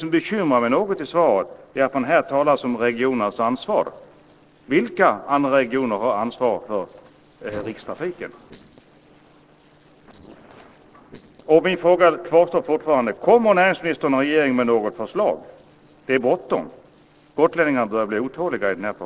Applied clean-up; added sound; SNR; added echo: neural separator model SepFormer DNS4.